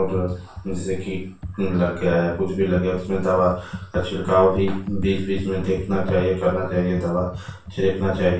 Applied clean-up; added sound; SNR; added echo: none; Computer keyboard; 11 dB; reverberation time 0.3 s.